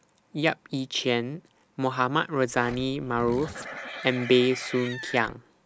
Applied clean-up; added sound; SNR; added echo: none; Livestock, farm animals, working animals; 11 dB; none.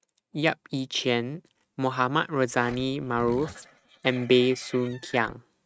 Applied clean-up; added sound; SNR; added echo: neural mask model RNNoise.